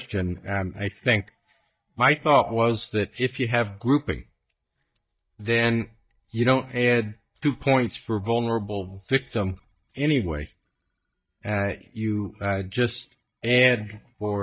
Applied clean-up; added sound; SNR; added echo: neural mask model DeepFilterNet 3.